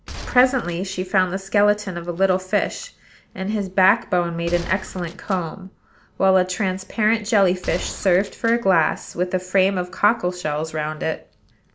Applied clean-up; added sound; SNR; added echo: none; Gunshot, gunfire; 15 dB; none.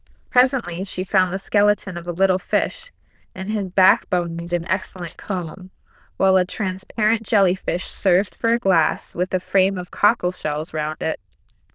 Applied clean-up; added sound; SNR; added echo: neural diffusion model UNIVERSE++.